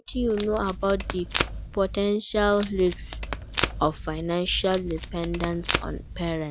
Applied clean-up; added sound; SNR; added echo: none; Packing tape, duct tape; 4 dB; none.